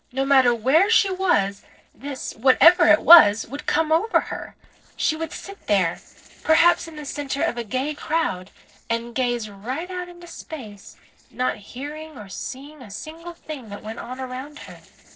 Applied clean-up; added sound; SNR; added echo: neural separator model SepFormer DNS4.